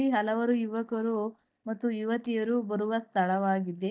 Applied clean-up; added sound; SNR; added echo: neural mask model DeepFilterNet 3.